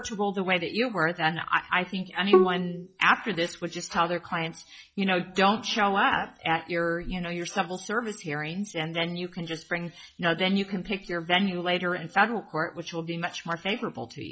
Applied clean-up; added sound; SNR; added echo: classical method log-MMSE.